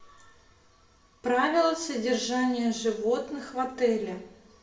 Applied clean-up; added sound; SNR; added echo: none; none; none; reverberation time 0.7 s.